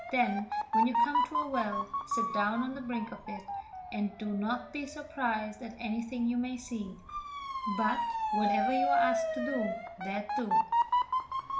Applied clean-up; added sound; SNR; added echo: none; Motor vehicle (road) / Siren; -1 dB; reverberation time 0.4 s.